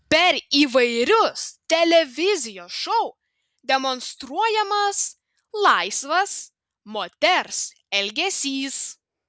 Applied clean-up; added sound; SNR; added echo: none; none; none; none.